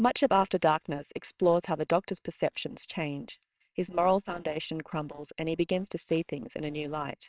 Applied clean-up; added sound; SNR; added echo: neural separator model SepFormer WHAMR!.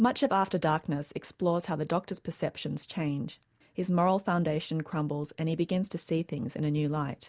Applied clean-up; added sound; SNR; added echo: none; none; none; none.